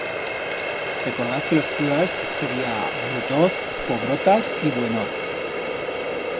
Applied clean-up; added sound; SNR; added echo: none; Water tap, faucet; 1 dB; none.